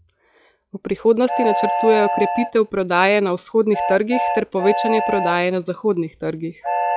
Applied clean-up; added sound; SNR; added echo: classical method log-MMSE.